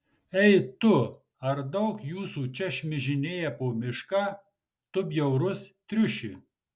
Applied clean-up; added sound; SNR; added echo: none; none; none; none.